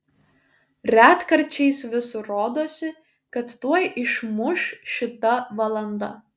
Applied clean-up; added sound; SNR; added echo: none; none; none; none.